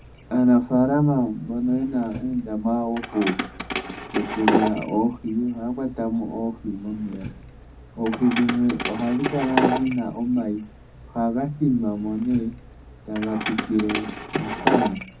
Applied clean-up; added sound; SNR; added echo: none; Keys jangling; 6 dB; reverberation time 0.4 s.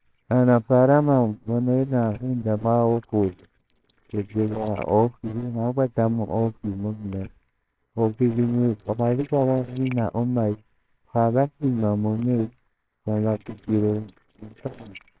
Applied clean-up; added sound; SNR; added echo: neural separator model SepFormer WHAMR!.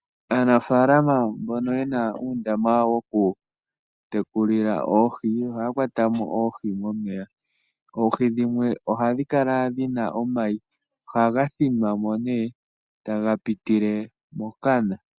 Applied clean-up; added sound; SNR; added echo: none; none; none; none.